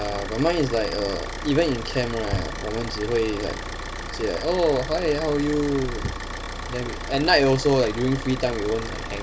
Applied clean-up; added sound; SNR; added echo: none; Idling / Car; 7 dB; none.